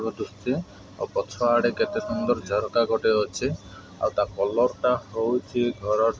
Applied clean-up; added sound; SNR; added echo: none; none; none; none.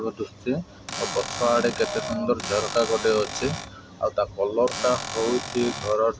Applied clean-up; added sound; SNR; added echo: none; Cupboard open or close / Door; 8 dB; none.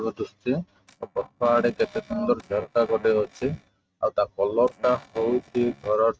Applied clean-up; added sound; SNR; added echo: neural mask model RNNoise.